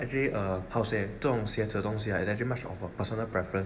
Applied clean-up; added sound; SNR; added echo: none; none; none; reverberation time 2.0 s.